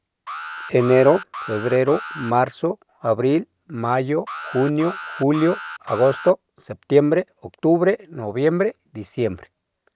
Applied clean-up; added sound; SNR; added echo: none; Alarm; 14 dB; none.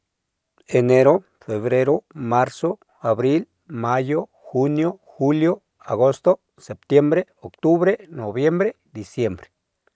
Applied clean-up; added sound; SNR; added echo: none; none; none; none.